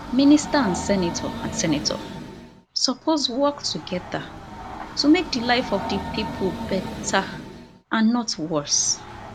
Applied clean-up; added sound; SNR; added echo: none; Train; 10 dB; none.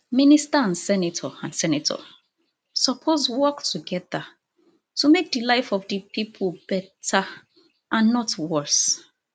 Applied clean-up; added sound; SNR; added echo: none; none; none; none.